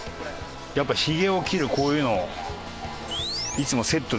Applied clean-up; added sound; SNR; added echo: none; none; none; none.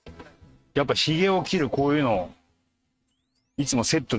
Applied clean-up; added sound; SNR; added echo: neural mask model RNNoise.